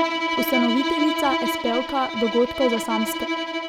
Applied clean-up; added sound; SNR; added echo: none; Bowed string instrument; 1 dB; none.